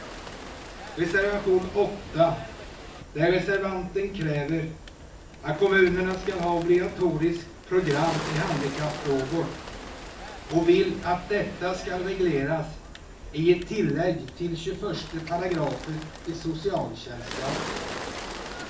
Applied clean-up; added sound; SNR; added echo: none; Bird; 13 dB; reverberation time 0.3 s.